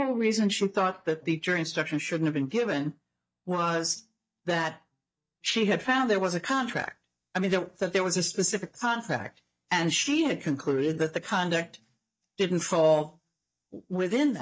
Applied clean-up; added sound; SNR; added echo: neural mask model DeepFilterNet 3.